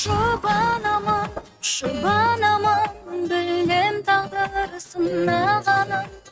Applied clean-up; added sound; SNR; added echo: neural mask model RNNoise.